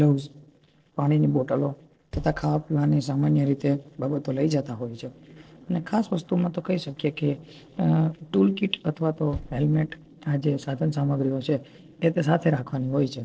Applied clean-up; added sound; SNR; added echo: neural separator model SepFormer DNS4.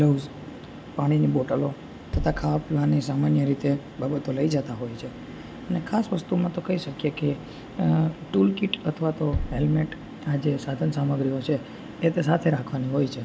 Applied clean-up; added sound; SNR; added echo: none; Bass drum; 13 dB; reverberation time 0.4 s.